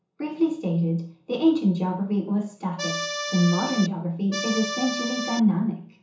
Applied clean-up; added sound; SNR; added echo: none; Accordion; 5 dB; reverberation time 0.7 s.